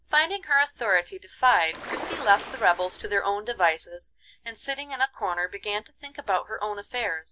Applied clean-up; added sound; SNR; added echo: none; Ocean; 11 dB; none.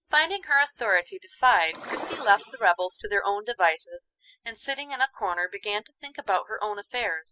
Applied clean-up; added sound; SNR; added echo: classical method spectral subtraction.